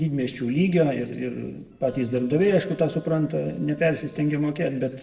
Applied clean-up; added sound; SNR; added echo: neural separator model SepFormer DNS4.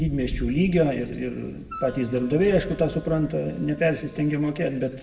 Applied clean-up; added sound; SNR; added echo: none; Wind instrument, woodwind instrument; 20 dB; reverberation time 0.8 s.